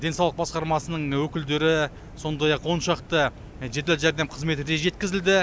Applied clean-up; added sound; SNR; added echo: none; none; none; none.